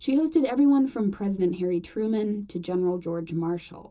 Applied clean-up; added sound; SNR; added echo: none; none; none; reverberation time 0.2 s.